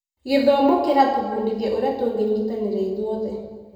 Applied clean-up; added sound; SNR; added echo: none; none; none; reverberation time 1.2 s.